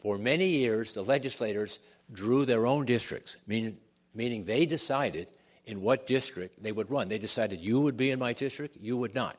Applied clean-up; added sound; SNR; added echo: none; none; none; none.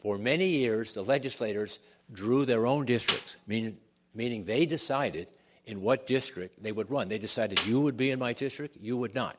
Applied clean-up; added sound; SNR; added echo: none; Snare drum; 7 dB; none.